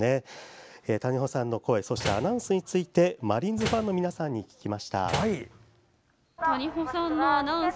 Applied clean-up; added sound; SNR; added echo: none; Slam; 10 dB; none.